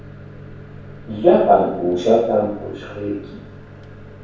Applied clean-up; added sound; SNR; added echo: none; Microwave oven; 18 dB; reverberation time 0.7 s.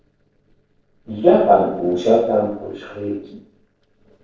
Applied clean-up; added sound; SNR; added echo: neural separator model SepFormer DNS4.